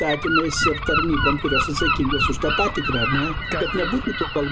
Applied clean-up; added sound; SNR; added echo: none; Gull, seagull; -1 dB; none.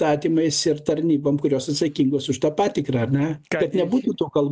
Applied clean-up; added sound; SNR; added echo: none; none; none; none.